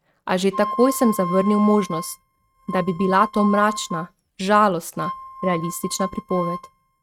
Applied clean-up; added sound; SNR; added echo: neural mask model RNNoise.